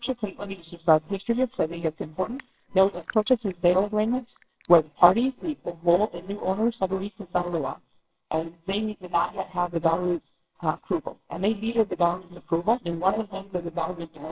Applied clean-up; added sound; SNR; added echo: neural separator model SepFormer WHAMR!.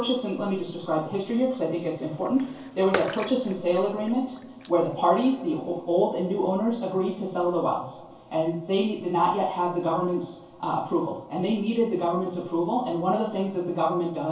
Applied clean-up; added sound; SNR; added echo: none; Bathtub (filling or washing) / Water / Splash, splatter; 13 dB; reverberation time 0.3 s.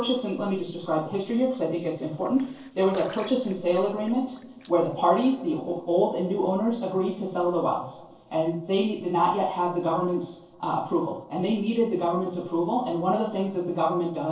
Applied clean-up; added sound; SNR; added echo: neural separator model SepFormer DNS4.